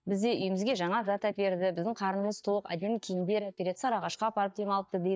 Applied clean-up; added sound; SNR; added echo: neural mask model DeepFilterNet 3.